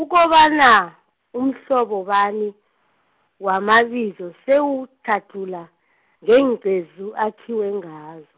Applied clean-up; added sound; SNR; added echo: none; none; none; none.